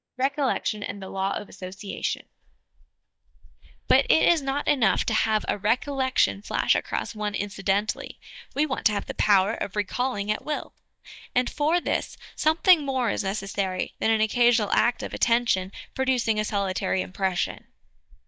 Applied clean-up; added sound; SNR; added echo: neural mask model DeepFilterNet 3.